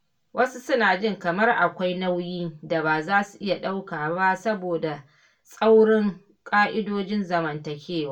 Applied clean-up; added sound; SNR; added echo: none; none; none; reverberation time 0.2 s.